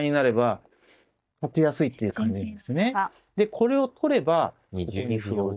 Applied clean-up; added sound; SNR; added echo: neural mask model DeepFilterNet 3.